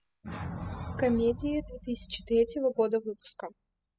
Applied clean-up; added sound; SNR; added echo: classical method spectral subtraction.